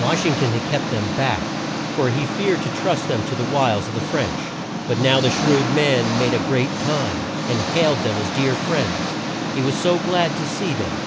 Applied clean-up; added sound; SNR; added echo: none; Engine; 2 dB; none.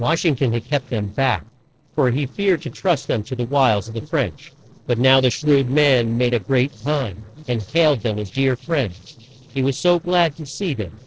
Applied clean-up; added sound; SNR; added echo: neural separator model SepFormer DNS4.